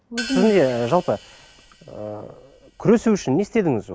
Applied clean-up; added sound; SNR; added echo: none; Hi-hat; 17 dB; none.